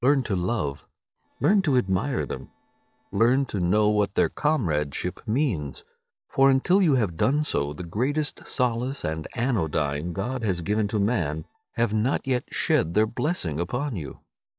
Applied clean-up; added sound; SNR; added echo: neural separator model SepFormer DNS4.